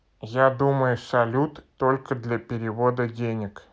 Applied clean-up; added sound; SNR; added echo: none; none; none; none.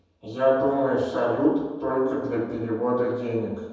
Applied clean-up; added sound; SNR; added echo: none; none; none; reverberation time 1.1 s.